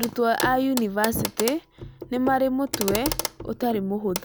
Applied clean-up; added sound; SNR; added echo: none; Clock; 8 dB; none.